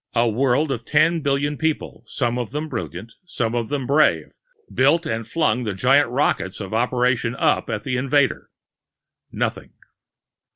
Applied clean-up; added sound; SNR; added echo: none; none; none; none.